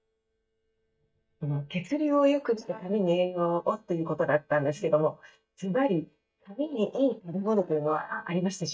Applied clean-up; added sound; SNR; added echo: neural mask model DeepFilterNet 3.